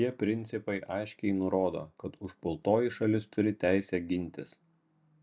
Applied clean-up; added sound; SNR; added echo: none; none; none; none.